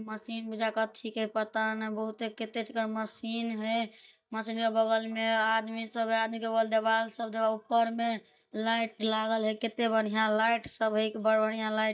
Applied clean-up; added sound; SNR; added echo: neural mask model DeepFilterNet 3.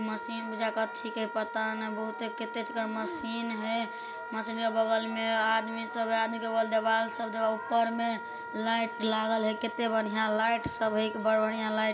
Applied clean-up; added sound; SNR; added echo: none; Wind instrument, woodwind instrument; 9 dB; reverberation time 1.1 s.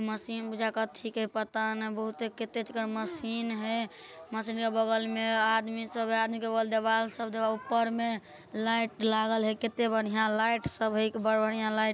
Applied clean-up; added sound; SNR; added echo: none; none; none; none.